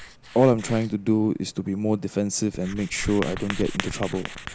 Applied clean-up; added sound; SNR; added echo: none; Writing; 12 dB; none.